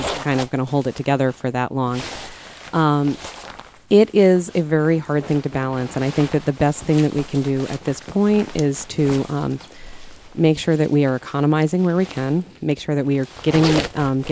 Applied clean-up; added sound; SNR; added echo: none; Zipper (clothing); 15 dB; none.